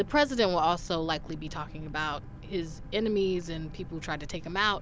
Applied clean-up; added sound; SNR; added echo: none; Boat, Water vehicle; 13 dB; none.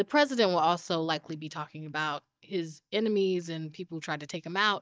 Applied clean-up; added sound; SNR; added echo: neural mask model DeepFilterNet 3.